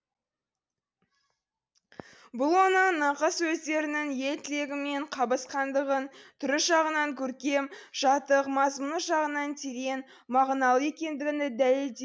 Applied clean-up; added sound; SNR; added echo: none; none; none; none.